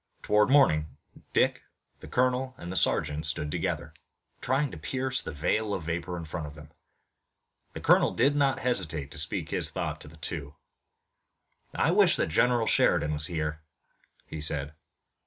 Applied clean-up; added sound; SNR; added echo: none; none; none; none.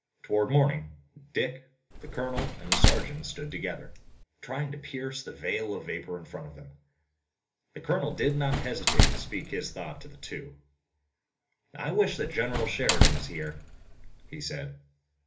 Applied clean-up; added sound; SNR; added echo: none; Slam; -5 dB; reverberation time 0.3 s.